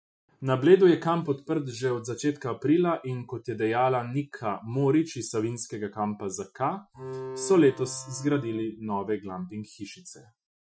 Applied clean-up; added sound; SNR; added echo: classical method Wiener filter.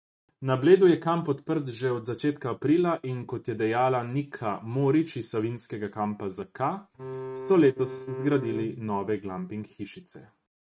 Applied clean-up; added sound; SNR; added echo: neural mask model RNNoise.